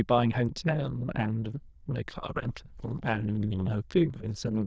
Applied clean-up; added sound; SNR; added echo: neural diffusion model UNIVERSE++.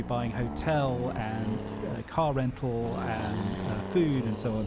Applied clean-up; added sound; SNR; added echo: none; Accelerating, revving, vroom; 6 dB; none.